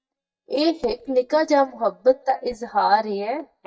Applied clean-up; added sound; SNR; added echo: neural mask model DeepFilterNet 3.